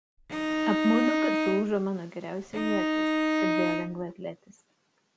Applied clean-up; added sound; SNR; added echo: none; Bowed string instrument; -4 dB; none.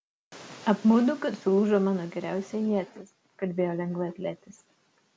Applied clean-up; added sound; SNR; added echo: none; none; none; none.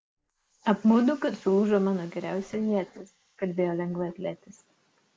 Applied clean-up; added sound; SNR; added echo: neural mask model Resemble Enhance denoiser.